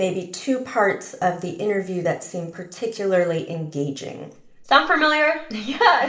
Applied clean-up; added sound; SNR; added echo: none; none; none; reverberation time 0.6 s.